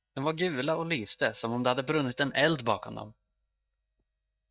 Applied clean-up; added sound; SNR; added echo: neural mask model DeepFilterNet 3.